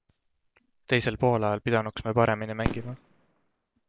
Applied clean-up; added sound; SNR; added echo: none; Fireworks; 12 dB; none.